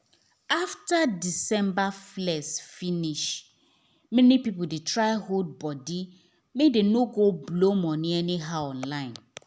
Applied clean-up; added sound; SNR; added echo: none; none; none; none.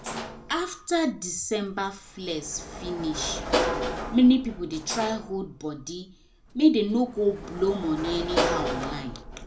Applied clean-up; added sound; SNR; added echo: none; Sliding door / Slam; 6 dB; reverberation time 0.3 s.